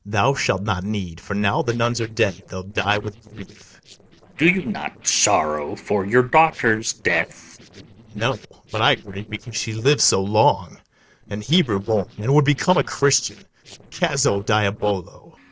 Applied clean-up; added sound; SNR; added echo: neural separator model SepFormer DNS4.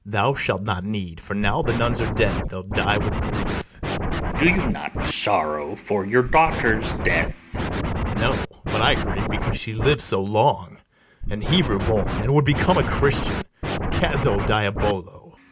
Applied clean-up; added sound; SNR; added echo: none; Scratching (performance technique); 2 dB; none.